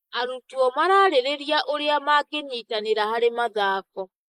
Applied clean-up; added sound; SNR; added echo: neural mask model Resemble Enhance denoiser.